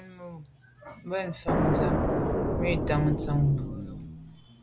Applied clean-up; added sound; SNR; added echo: none; Explosion; -3 dB; none.